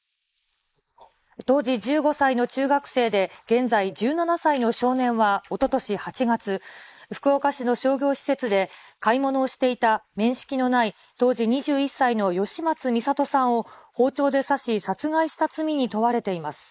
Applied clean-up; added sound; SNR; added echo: neural mask model Resemble Enhance denoiser.